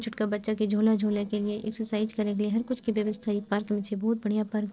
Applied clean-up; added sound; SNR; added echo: neural separator model SepFormer DNS4.